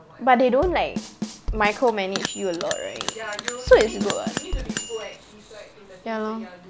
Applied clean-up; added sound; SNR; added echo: none; Bass drum / Snare drum / Drum kit + Bell; 7 dB; none.